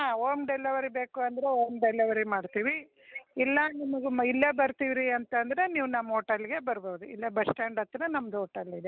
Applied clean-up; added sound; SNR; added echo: none; none; none; none.